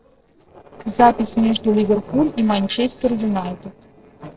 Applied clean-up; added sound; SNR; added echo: neural separator model SepFormer DNS4.